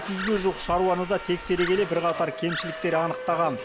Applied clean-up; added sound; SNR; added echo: none; Animal + Subway, metro, underground; 9 dB; none.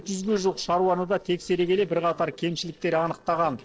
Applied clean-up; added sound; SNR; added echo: neural separator model SepFormer DNS4.